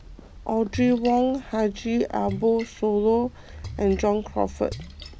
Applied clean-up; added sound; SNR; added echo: none; Splash, splatter; 14 dB; none.